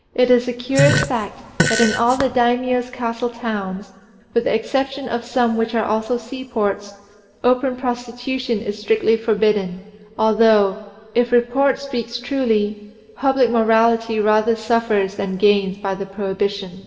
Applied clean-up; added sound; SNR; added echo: none; Fart; 2 dB; reverberation time 2.9 s.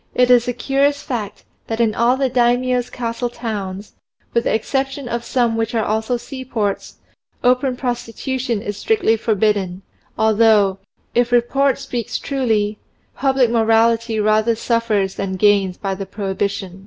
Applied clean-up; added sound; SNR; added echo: none; none; none; none.